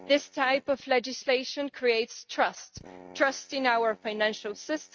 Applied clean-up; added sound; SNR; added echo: neural mask model RNNoise.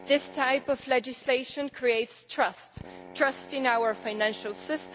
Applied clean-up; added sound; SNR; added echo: none; Drill; 19 dB; none.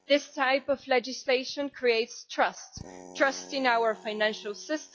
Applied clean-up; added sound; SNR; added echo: classical method log-MMSE.